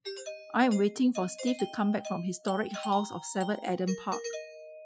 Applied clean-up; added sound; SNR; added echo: classical method Wiener filter.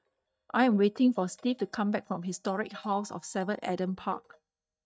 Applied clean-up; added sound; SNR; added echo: neural mask model DeepFilterNet 3.